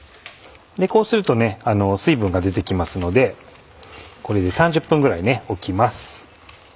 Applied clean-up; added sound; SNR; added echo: none; none; none; none.